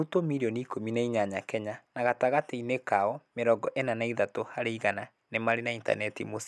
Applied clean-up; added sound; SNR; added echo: none; none; none; none.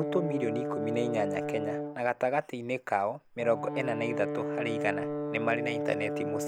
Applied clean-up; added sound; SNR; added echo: none; Brass instrument; 2 dB; none.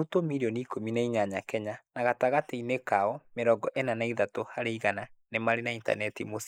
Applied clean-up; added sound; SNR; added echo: neural mask model Resemble Enhance denoiser.